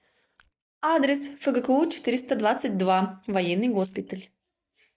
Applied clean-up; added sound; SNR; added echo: neural mask model DeepFilterNet 3.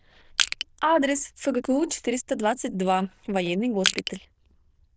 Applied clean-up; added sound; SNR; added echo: neural diffusion model UNIVERSE++.